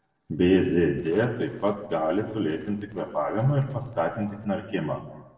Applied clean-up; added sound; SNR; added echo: neural separator model SepFormer DNS4.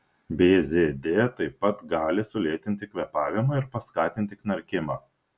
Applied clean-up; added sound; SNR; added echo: none; none; none; none.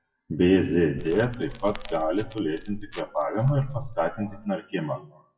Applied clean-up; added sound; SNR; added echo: classical method WPE with log-MMSE.